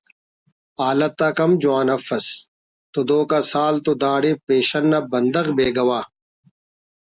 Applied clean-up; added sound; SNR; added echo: none; none; none; none.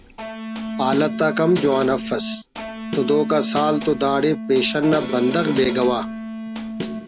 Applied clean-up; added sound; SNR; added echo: none; Electric guitar + Snare drum; 7 dB; none.